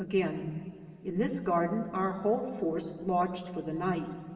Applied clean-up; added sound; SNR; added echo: none; none; none; reverberation time 1.9 s.